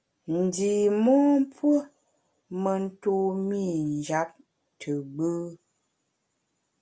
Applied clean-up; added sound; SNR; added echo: none; none; none; none.